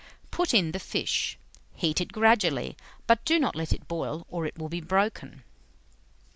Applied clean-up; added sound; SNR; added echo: none; none; none; none.